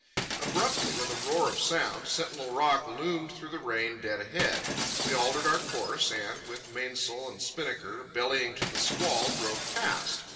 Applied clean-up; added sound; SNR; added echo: none; Shatter; 5 dB; reverberation time 2.5 s.